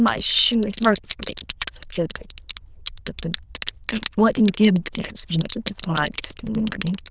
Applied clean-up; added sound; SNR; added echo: neural diffusion model UNIVERSE++.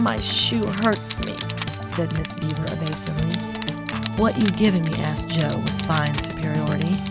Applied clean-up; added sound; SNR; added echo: none; Crushing + Organ; 2 dB; none.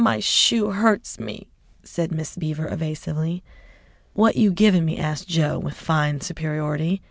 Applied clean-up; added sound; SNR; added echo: none; none; none; none.